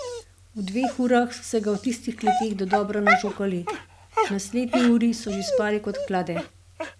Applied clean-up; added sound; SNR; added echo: none; Dog; 3 dB; none.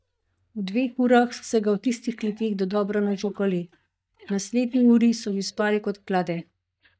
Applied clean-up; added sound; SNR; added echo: neural mask model DeepFilterNet 3.